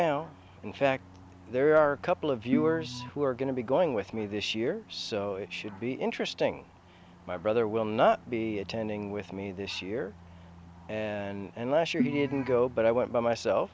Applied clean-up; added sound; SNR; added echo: none; Organ; 6 dB; none.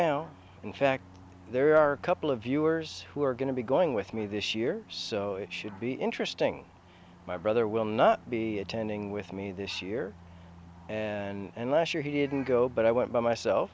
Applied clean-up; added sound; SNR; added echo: none; none; none; none.